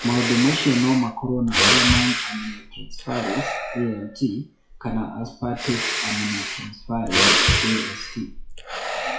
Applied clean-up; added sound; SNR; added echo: classical method WPE with log-MMSE.